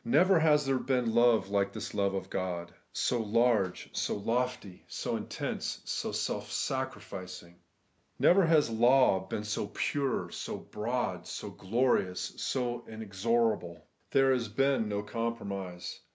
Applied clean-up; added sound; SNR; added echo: none; none; none; none.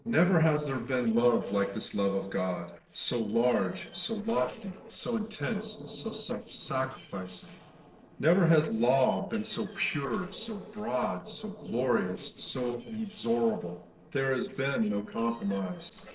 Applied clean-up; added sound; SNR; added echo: neural separator model SepFormer DNS4.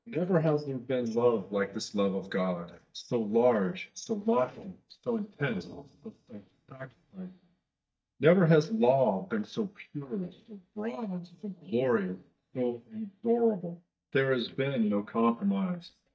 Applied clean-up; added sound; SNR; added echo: neural mask model DeepFilterNet 3.